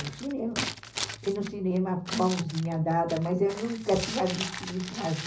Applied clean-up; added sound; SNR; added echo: none; Crumpling, crinkling; 9 dB; reverberation time 0.5 s.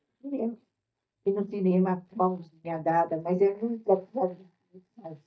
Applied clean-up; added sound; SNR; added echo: neural mask model DeepFilterNet 3.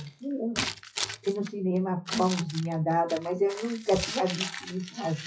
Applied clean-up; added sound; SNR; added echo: classical method WPE with log-MMSE.